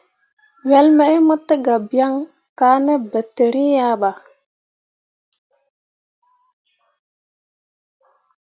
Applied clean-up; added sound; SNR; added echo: none; none; none; none.